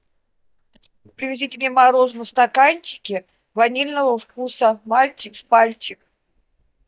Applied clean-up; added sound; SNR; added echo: neural mask model DeepFilterNet 3.